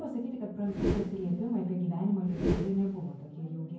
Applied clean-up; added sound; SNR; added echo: none; Whoosh, swoosh, swish; 3 dB; reverberation time 0.9 s.